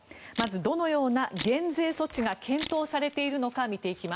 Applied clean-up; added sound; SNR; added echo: none; Camera; 11 dB; none.